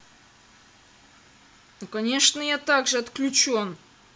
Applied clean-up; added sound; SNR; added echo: none; none; none; none.